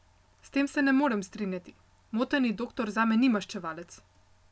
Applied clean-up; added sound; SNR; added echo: none; none; none; none.